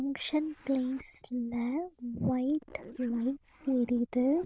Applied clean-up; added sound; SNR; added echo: neural diffusion model UNIVERSE++.